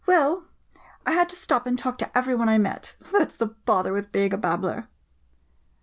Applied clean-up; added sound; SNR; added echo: none; none; none; none.